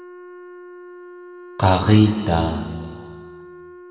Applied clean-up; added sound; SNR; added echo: none; Wind instrument, woodwind instrument; 18 dB; reverberation time 2.0 s.